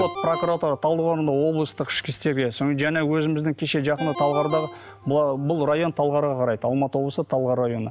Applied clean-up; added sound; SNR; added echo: none; Ringtone; 15 dB; none.